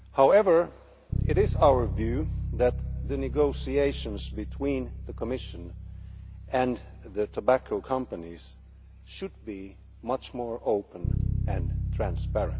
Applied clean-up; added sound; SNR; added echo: none; Bass guitar; 4 dB; none.